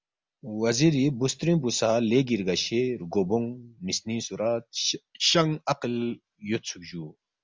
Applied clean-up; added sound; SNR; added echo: none; none; none; none.